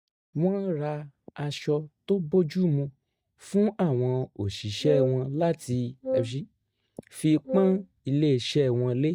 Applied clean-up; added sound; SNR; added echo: neural mask model DeepFilterNet 3.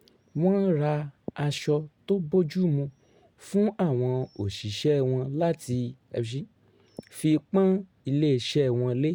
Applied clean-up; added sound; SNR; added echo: none; none; none; none.